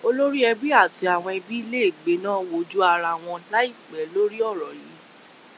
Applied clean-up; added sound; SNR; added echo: none; none; none; none.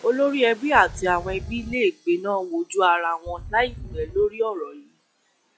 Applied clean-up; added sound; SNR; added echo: classical method log-MMSE.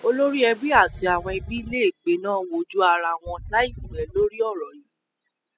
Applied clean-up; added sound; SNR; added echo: classical method spectral subtraction.